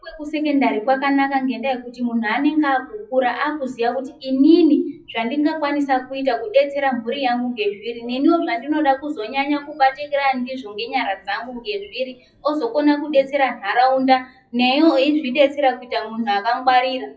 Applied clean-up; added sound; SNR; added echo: classical method WPE with log-MMSE.